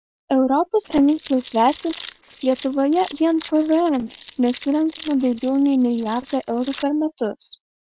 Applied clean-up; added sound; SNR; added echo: neural separator model SepFormer WHAM!.